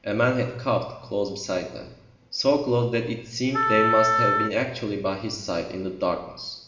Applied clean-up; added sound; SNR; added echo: none; Wind instrument, woodwind instrument; -1 dB; reverberation time 0.9 s.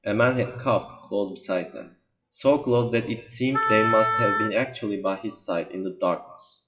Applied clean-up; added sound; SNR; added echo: classical method WPE with log-MMSE.